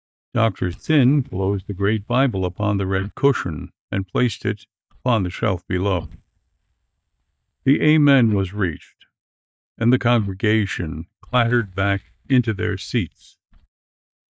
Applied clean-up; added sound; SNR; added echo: neural mask model DeepFilterNet 3.